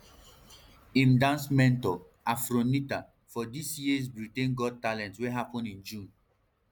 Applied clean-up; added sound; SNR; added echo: none; none; none; none.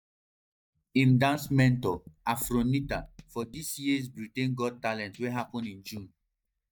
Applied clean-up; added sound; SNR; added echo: neural mask model DeepFilterNet 3.